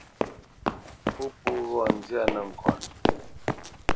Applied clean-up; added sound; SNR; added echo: none; Run; -4 dB; none.